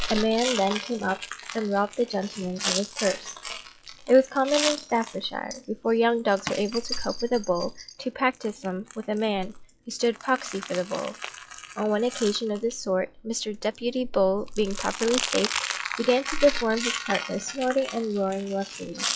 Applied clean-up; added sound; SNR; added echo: classical method log-MMSE.